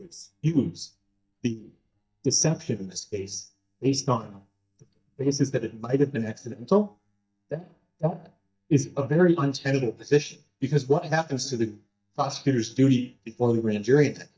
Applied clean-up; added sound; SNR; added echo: neural mask model DeepFilterNet 3.